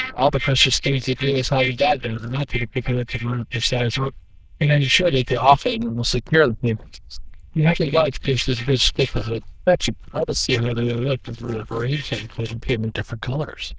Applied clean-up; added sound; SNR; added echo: neural diffusion model UNIVERSE++.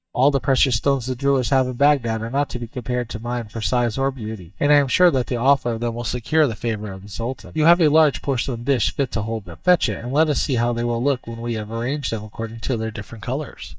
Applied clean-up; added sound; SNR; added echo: neural mask model DeepFilterNet 3.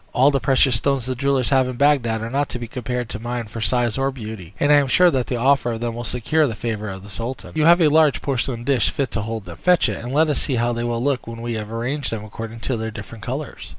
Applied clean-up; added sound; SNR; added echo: none; none; none; none.